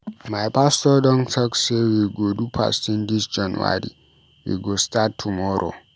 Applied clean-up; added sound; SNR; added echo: none; none; none; none.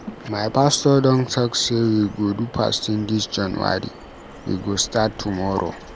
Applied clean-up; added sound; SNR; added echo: none; Bird vocalization, bird call, bird song; 18 dB; none.